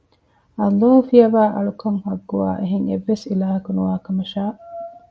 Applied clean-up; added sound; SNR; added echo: none; none; none; none.